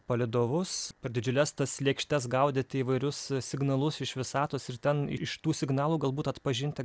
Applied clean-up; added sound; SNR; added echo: none; none; none; none.